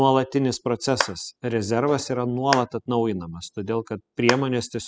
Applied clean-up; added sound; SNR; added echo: classical method spectral subtraction.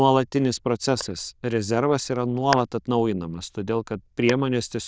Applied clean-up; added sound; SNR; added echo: neural diffusion model UNIVERSE++.